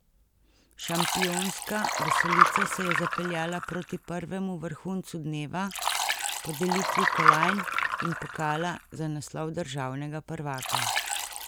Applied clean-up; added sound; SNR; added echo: none; Liquid; -3 dB; none.